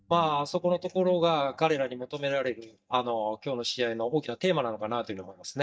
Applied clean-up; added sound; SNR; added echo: neural mask model DeepFilterNet 3.